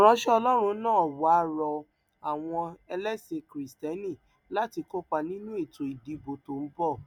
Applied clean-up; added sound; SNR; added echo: none; none; none; none.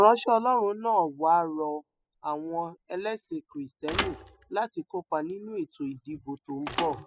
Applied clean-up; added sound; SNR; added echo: classical method spectral subtraction.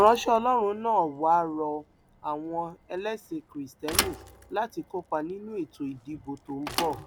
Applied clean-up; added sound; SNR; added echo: none; Thump, thud / Bicycle; 11 dB; none.